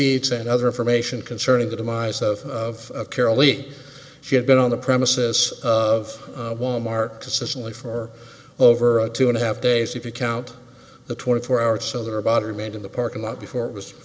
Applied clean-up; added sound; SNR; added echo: none; none; none; none.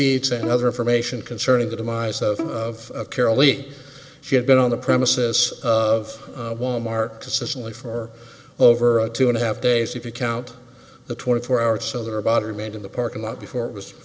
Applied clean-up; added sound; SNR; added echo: none; Bowed string instrument; 14 dB; none.